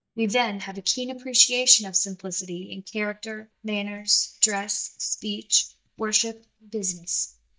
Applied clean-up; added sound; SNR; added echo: neural mask model DeepFilterNet 3.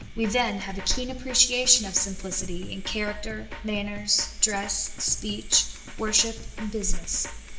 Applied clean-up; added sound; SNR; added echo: none; Drum kit; 15 dB; reverberation time 2.9 s.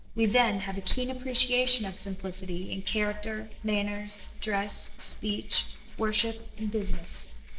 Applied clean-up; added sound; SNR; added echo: neural separator model SepFormer DNS4.